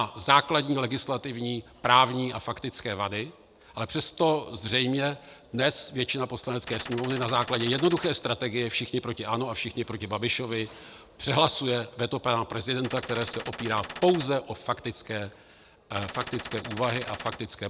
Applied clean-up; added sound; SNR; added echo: none; Gunshot, gunfire; 11 dB; none.